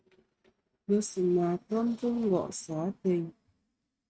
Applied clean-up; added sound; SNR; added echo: neural mask model RNNoise.